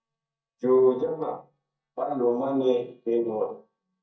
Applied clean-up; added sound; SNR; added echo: neural mask model DeepFilterNet 3.